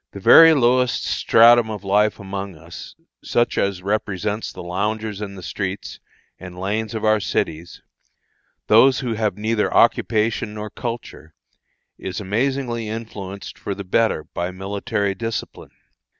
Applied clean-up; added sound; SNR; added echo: none; none; none; none.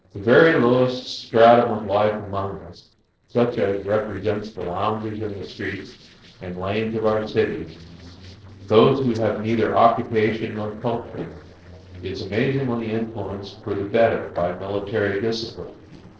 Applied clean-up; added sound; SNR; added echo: neural separator model SepFormer DNS4.